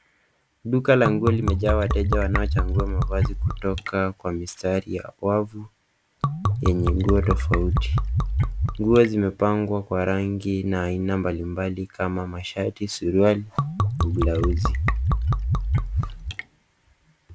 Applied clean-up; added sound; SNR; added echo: none; Liquid; -2 dB; none.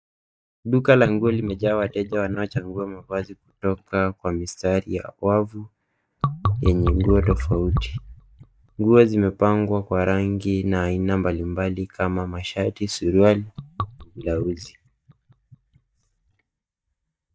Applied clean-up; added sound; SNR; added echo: neural mask model DeepFilterNet 3.